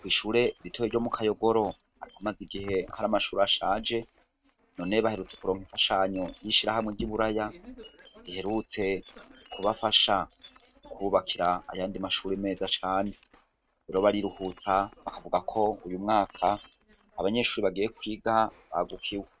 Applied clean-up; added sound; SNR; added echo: neural mask model RNNoise.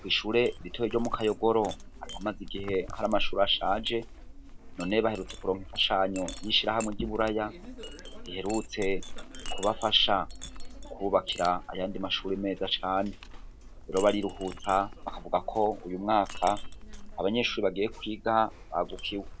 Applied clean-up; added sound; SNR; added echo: none; Chink, clink; 9 dB; none.